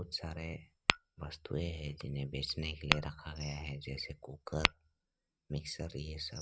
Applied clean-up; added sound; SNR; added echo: neural mask model RNNoise.